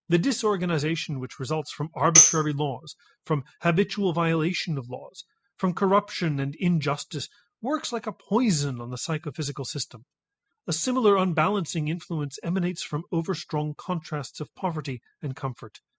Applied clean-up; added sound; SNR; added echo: classical method spectral subtraction.